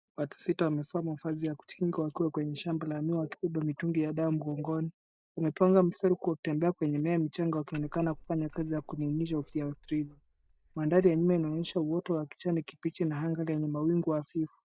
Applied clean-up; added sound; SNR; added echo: neural mask model DeepFilterNet 3.